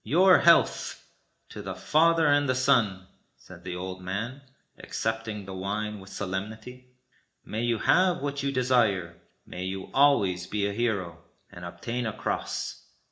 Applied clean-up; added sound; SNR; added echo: none; none; none; reverberation time 0.4 s.